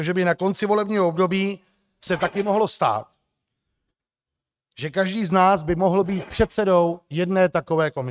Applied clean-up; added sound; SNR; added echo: neural mask model RNNoise.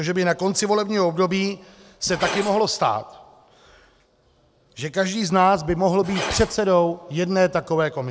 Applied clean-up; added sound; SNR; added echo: none; Glass; 15 dB; none.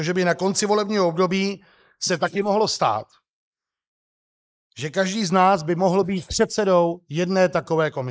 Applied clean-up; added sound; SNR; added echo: neural mask model Resemble Enhance denoiser.